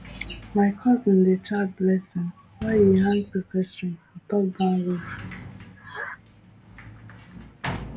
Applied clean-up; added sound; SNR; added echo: none; Sliding door; 15 dB; none.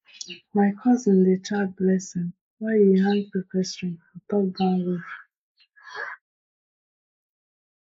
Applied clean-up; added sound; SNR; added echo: neural mask model Resemble Enhance denoiser.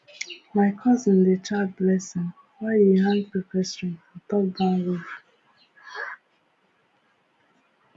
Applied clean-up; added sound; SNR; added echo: none; none; none; none.